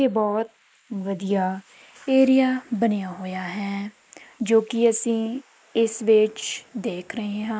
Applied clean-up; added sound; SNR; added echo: neural mask model Resemble Enhance denoiser.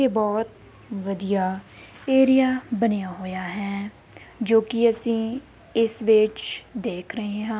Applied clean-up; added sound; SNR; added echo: none; none; none; none.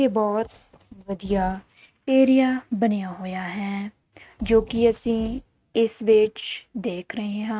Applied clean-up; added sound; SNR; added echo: neural mask model RNNoise.